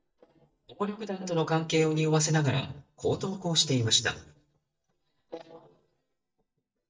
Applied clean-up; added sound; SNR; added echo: neural mask model DeepFilterNet 3.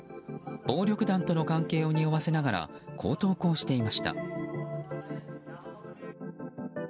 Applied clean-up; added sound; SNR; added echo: none; none; none; none.